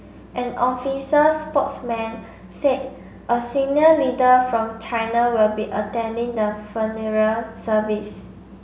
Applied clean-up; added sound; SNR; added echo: none; none; none; none.